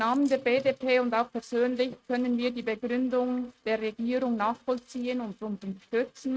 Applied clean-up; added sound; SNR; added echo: neural mask model RNNoise.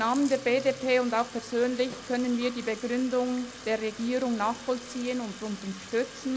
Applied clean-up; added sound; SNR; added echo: none; Bathtub (filling or washing); 16 dB; none.